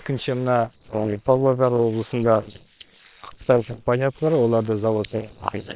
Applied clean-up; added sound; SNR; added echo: neural separator model SepFormer WHAM!.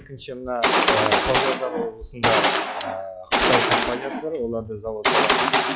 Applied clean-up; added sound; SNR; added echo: classical method log-MMSE.